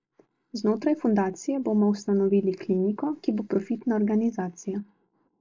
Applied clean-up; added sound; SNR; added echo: neural mask model Resemble Enhance denoiser.